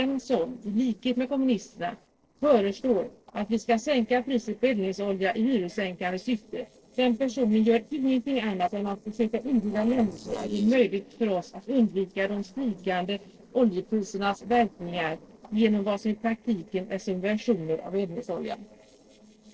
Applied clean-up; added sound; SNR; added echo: neural separator model SepFormer DNS4.